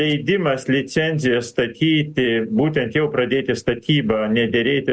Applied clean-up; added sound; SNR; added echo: none; none; none; none.